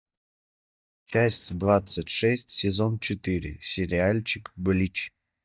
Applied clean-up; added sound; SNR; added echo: neural mask model DeepFilterNet 3.